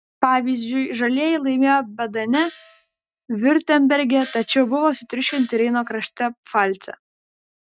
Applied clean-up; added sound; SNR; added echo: neural mask model RNNoise.